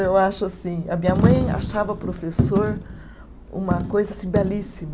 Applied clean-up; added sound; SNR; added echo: none; Coin (dropping); 1 dB; none.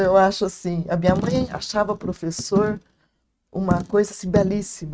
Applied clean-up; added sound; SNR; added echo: neural mask model RNNoise.